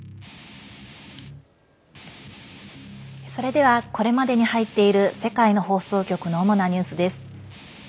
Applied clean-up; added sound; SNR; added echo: none; Guitar; 19 dB; none.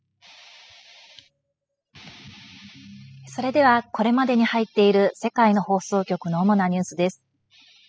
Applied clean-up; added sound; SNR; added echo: classical method spectral subtraction.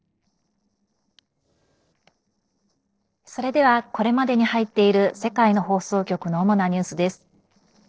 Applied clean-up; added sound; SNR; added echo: neural separator model SepFormer DNS4.